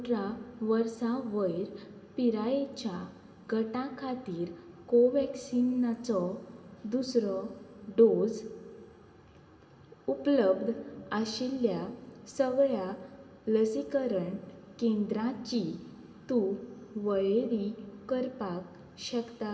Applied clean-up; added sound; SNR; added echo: none; none; none; reverberation time 2.2 s.